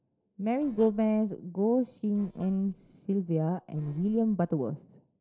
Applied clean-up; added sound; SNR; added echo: neural separator model SepFormer DNS4.